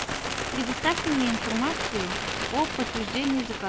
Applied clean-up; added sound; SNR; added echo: none; Bird; 2 dB; none.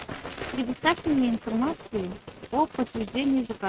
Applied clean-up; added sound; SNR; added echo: neural mask model RNNoise.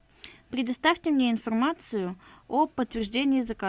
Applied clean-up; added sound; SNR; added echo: none; none; none; none.